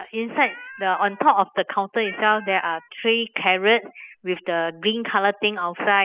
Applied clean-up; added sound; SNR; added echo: classical method spectral subtraction.